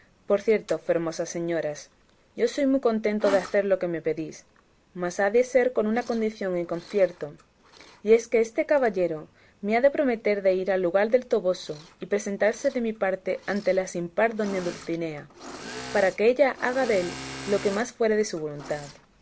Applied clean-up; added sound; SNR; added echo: none; Engine / Mechanisms; 19 dB; none.